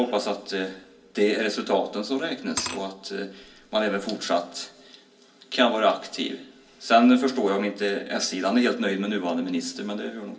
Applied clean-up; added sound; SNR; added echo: none; Glass / Liquid; 16 dB; reverberation time 0.3 s.